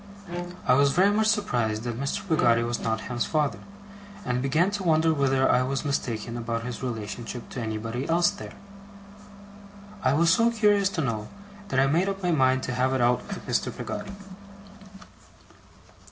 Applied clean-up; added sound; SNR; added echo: none; Bowed string instrument; 11 dB; none.